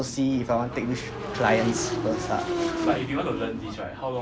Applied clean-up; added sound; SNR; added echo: none; Motorcycle / Engine; 3 dB; none.